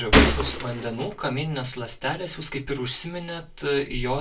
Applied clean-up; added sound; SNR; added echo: none; Gunshot, gunfire; -5 dB; reverberation time 0.2 s.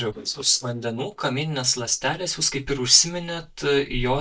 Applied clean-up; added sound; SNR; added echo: neural mask model DeepFilterNet 3.